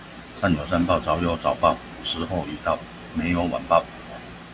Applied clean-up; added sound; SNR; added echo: none; none; none; none.